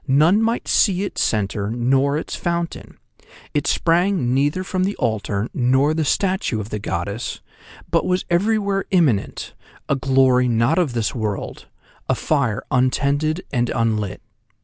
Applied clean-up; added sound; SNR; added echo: none; none; none; none.